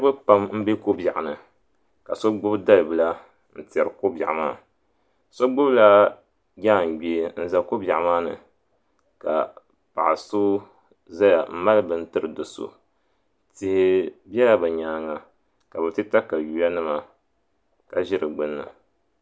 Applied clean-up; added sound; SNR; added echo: none; none; none; none.